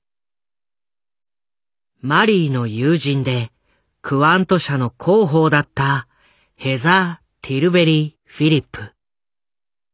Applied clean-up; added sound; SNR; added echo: none; none; none; none.